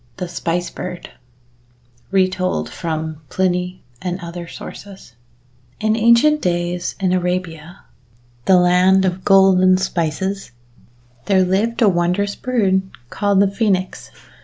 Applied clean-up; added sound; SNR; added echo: none; none; none; none.